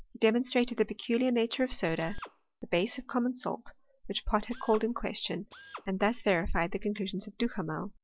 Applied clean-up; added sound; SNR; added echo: none; Drill; 19 dB; none.